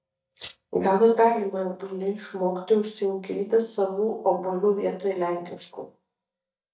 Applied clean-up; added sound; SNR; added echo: neural mask model DeepFilterNet 3.